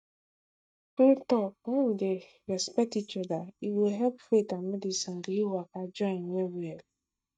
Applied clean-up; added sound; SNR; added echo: neural mask model DeepFilterNet 3.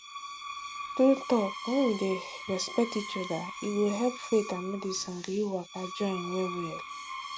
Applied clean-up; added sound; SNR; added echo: none; Screech; 10 dB; none.